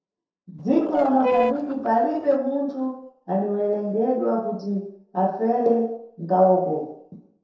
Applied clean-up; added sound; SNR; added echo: neural separator model SepFormer DNS4.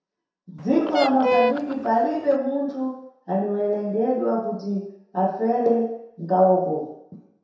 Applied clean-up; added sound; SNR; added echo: none; Fowl; 3 dB; reverberation time 0.7 s.